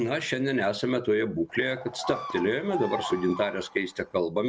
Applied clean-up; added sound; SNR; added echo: none; Bird vocalization, bird call, bird song; 10 dB; none.